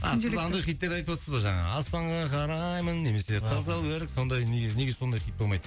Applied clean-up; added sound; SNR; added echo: none; none; none; none.